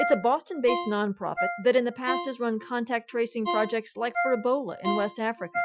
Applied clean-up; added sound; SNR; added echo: classical method Wiener filter.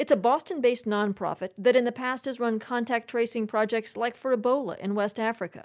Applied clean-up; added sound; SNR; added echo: none; none; none; none.